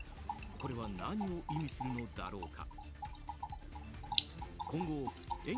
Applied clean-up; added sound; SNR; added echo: none; Trickle, dribble / Splash, splatter; -5 dB; none.